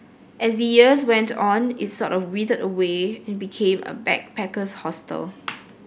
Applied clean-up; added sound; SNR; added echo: none; none; none; none.